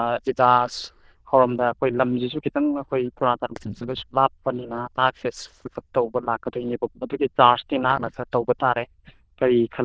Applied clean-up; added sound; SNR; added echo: neural diffusion model UNIVERSE++.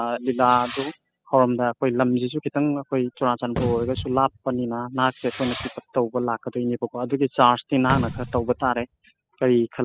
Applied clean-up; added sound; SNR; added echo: classical method spectral subtraction.